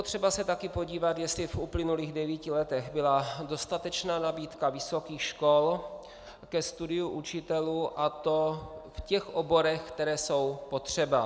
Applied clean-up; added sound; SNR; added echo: none; none; none; none.